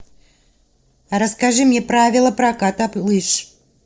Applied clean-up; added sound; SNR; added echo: neural separator model SepFormer DNS4.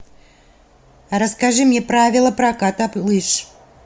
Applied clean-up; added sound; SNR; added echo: none; none; none; none.